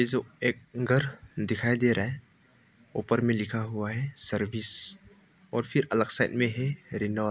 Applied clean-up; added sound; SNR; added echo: none; none; none; none.